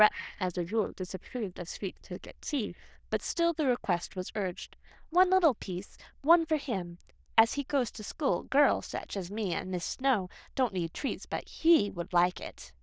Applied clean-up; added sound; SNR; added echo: neural diffusion model UNIVERSE++.